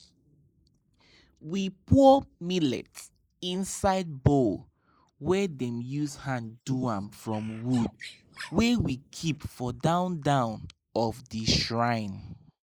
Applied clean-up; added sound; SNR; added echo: neural mask model Resemble Enhance denoiser.